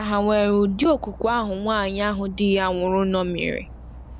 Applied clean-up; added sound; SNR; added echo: none; Dog; 17 dB; none.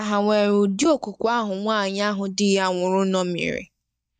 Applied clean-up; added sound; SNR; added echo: neural mask model DeepFilterNet 3.